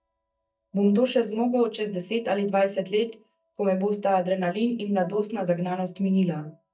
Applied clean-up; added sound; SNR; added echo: neural mask model DeepFilterNet 3.